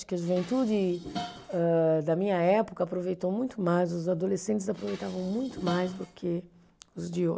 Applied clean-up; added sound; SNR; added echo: none; Dishes, pots, and pans; 16 dB; none.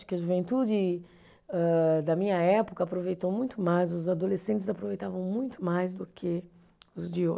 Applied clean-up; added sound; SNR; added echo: none; none; none; none.